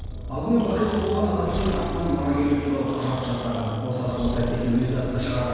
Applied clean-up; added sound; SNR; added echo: none; Breathing; 11 dB; reverberation time 1.9 s.